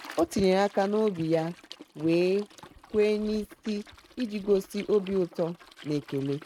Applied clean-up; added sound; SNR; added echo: neural mask model RNNoise.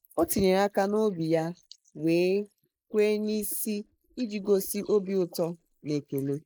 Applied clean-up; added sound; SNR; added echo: neural mask model Resemble Enhance denoiser.